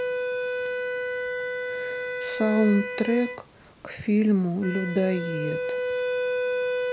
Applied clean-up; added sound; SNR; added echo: none; Wind instrument, woodwind instrument; 2 dB; none.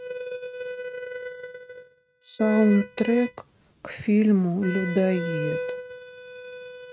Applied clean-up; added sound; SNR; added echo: neural mask model RNNoise.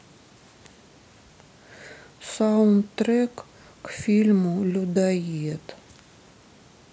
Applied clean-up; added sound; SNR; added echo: none; none; none; none.